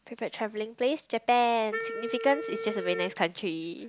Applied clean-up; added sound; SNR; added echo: none; Wind instrument, woodwind instrument; 8 dB; none.